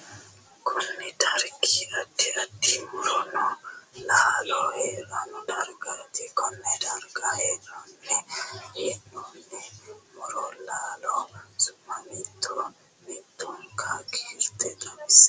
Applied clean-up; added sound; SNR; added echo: none; none; none; none.